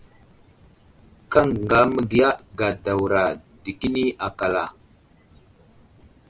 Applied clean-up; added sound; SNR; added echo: none; none; none; none.